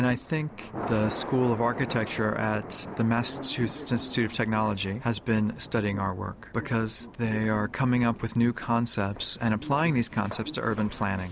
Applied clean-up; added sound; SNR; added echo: none; Thunder; 15 dB; none.